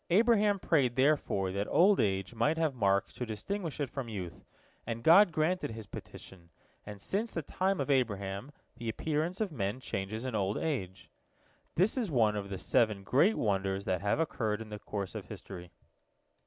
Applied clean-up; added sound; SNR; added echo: none; none; none; none.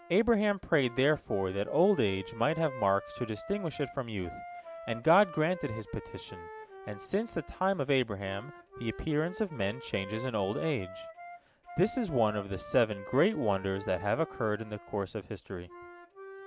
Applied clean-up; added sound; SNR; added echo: none; Wind instrument, woodwind instrument; 15 dB; none.